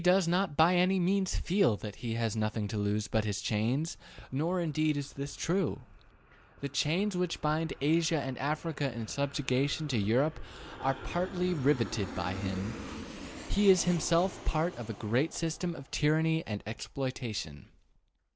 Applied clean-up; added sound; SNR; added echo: none; Aircraft; 17 dB; none.